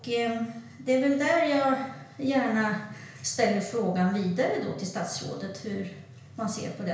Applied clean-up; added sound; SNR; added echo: none; none; none; reverberation time 0.5 s.